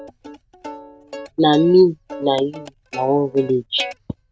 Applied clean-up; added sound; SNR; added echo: none; Plucked string instrument; 15 dB; none.